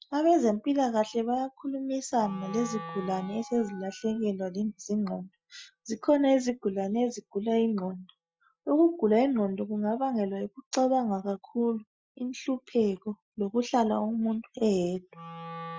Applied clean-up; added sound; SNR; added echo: classical method Wiener filter.